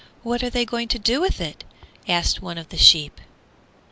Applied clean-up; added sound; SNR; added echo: none; none; none; none.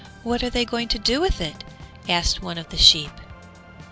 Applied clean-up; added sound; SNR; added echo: none; Organ; 19 dB; none.